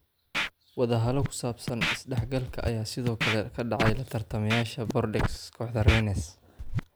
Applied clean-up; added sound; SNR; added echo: none; Scratching (performance technique); 4 dB; none.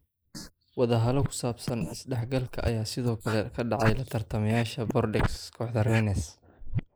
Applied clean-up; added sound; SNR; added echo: neural mask model Resemble Enhance denoiser.